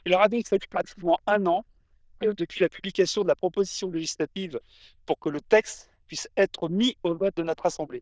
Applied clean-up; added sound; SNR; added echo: neural diffusion model UNIVERSE++.